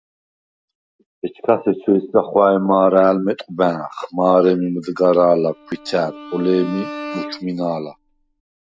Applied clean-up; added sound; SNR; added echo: none; Bowed string instrument; 15 dB; none.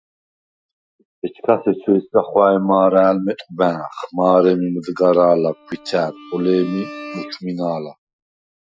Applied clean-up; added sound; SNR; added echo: classical method Wiener filter.